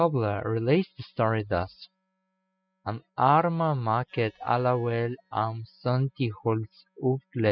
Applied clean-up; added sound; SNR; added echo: classical method spectral subtraction.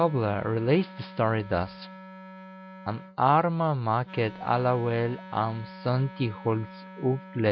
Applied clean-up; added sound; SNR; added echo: none; Wind instrument, woodwind instrument; 17 dB; none.